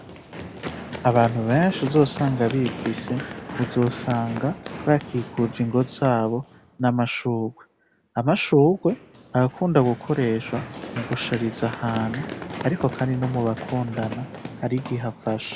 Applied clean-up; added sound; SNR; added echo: none; Run; 12 dB; none.